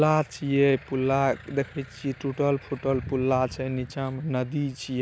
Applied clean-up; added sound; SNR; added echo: none; none; none; none.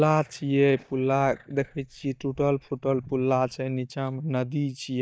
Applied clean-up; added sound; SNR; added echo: neural mask model DeepFilterNet 3.